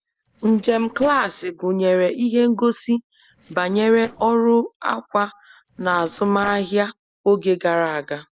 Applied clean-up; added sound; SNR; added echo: neural separator model SepFormer DNS4.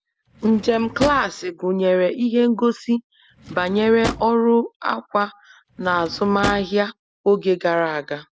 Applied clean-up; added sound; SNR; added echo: none; Drawer open or close; 11 dB; none.